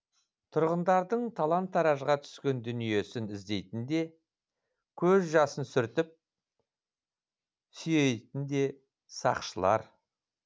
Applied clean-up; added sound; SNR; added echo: none; none; none; none.